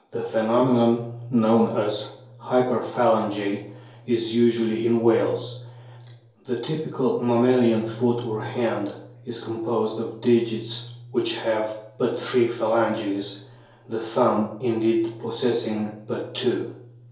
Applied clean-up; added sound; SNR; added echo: none; none; none; reverberation time 2.4 s.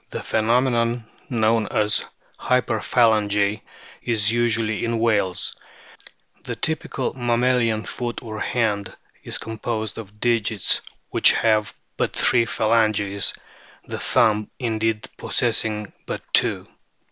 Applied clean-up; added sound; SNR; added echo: none; none; none; none.